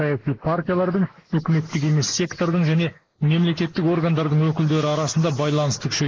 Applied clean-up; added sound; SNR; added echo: neural mask model Resemble Enhance denoiser.